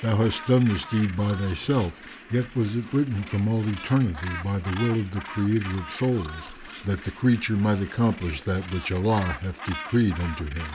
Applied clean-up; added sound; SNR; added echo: none; Gull, seagull; 15 dB; none.